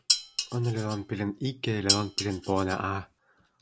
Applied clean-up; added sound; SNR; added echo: none; Dishes, pots, and pans; 1 dB; none.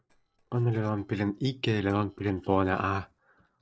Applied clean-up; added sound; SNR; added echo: neural separator model SepFormer DNS4.